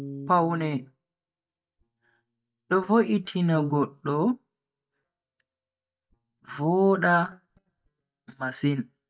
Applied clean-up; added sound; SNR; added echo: neural mask model DeepFilterNet 3.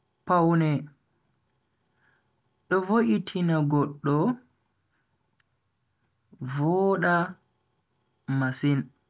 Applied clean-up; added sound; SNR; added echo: none; none; none; none.